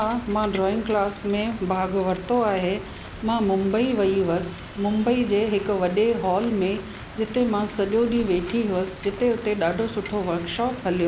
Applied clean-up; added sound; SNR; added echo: none; Rain; 15 dB; none.